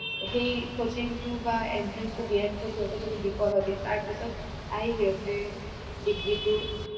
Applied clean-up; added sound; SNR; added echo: none; Boat, Water vehicle; 10 dB; reverberation time 2.6 s.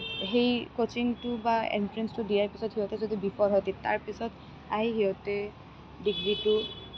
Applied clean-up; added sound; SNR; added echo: none; none; none; none.